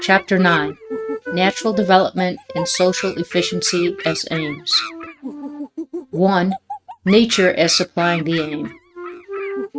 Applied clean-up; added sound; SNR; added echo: neural mask model RNNoise.